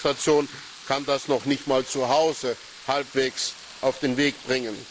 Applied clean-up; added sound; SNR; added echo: neural mask model Resemble Enhance denoiser.